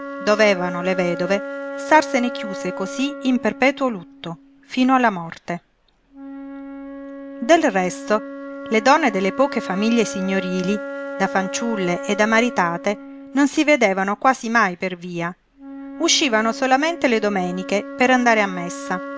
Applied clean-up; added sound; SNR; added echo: none; Wind instrument, woodwind instrument; 12 dB; none.